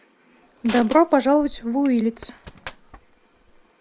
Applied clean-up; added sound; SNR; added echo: none; Crushing; 18 dB; none.